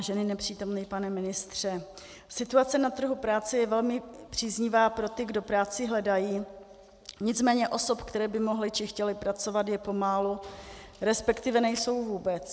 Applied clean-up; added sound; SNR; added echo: none; none; none; none.